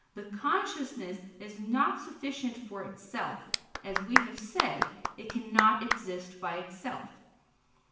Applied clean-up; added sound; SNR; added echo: none; Clapping; -1 dB; reverberation time 0.8 s.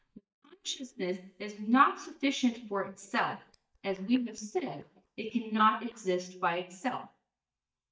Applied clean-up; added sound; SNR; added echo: neural mask model DeepFilterNet 3.